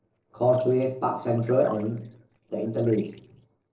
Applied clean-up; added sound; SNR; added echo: neural separator model SepFormer DNS4.